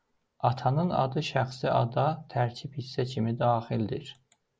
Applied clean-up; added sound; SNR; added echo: none; none; none; none.